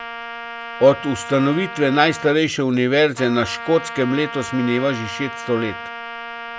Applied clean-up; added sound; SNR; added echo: none; Trumpet; 12 dB; none.